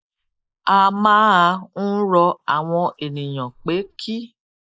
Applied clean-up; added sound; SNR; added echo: neural mask model Resemble Enhance denoiser.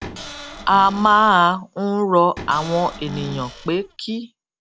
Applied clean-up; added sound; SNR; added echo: none; Cupboard open or close / Door; 15 dB; none.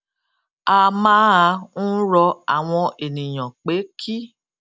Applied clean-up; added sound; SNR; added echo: none; none; none; none.